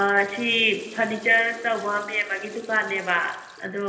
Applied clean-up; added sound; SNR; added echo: none; Toilet flush / Water; 20 dB; reverberation time 1.4 s.